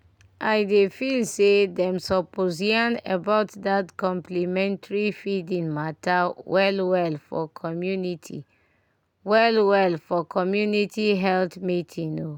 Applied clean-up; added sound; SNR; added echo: none; none; none; none.